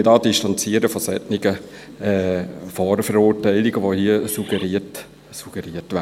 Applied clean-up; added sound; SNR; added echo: none; Bird; 18 dB; none.